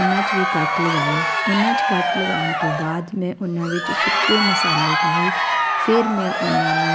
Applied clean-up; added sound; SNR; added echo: none; Crowd; -3 dB; none.